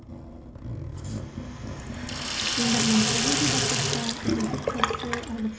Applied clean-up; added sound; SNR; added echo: none; Sink (filling or washing) / Water tap, faucet; -3 dB; reverberation time 1.3 s.